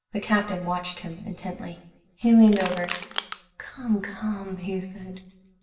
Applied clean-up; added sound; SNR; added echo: none; Crushing; 8 dB; reverberation time 0.9 s.